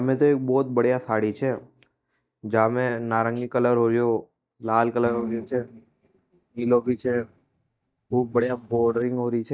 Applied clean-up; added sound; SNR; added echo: neural mask model DeepFilterNet 3.